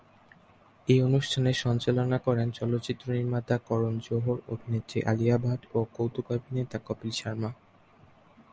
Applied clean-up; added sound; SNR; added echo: none; none; none; none.